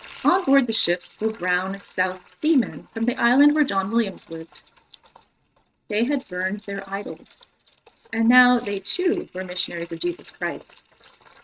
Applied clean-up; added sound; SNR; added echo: neural mask model RNNoise.